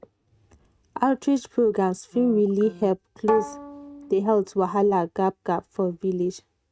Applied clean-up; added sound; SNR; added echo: neural mask model RNNoise.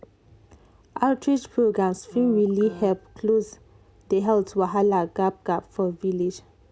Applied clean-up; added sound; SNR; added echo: none; none; none; none.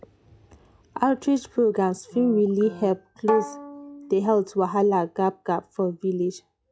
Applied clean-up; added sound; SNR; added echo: classical method log-MMSE.